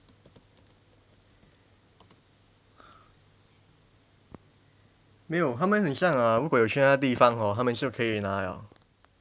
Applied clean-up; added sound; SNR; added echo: none; none; none; none.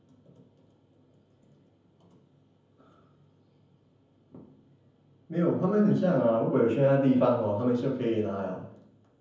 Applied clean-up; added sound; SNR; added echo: none; none; none; reverberation time 0.7 s.